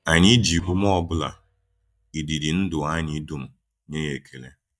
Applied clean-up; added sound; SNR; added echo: neural mask model DeepFilterNet 3.